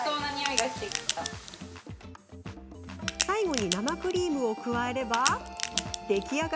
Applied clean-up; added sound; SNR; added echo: none; Crack; 4 dB; none.